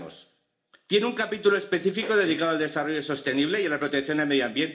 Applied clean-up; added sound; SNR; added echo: none; Cough; 20 dB; reverberation time 0.4 s.